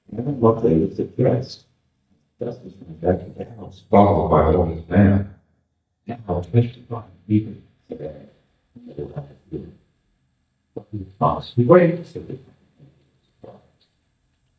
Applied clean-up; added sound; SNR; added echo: neural mask model DeepFilterNet 3.